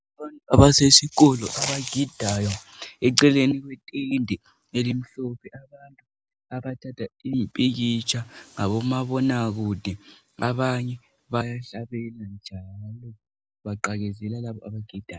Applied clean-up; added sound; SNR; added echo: none; none; none; none.